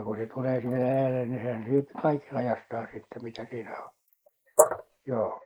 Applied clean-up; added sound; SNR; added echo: neural mask model Resemble Enhance denoiser.